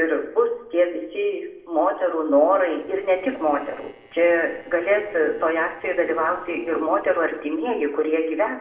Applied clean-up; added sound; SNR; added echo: neural separator model SepFormer DNS4.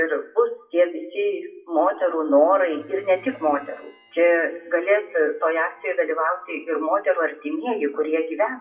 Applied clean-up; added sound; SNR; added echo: classical method WPE with log-MMSE.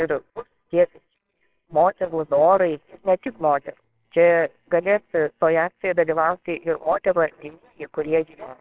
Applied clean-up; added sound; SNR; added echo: neural separator model SepFormer WHAMR!.